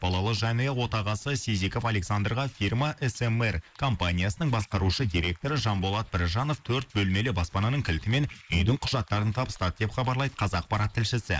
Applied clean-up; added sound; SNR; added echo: neural mask model Resemble Enhance denoiser.